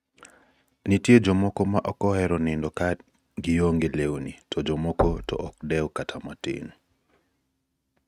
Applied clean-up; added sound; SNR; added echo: neural mask model RNNoise.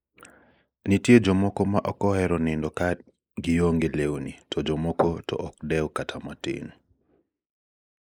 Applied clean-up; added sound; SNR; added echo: neural mask model Resemble Enhance denoiser.